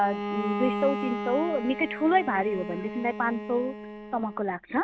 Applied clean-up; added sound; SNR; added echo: none; Bowed string instrument; 6 dB; none.